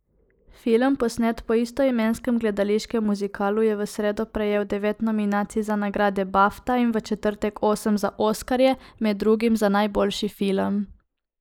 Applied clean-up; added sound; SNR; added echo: neural mask model Resemble Enhance denoiser.